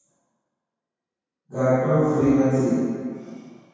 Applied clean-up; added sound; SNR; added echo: none; none; none; reverberation time 2.0 s.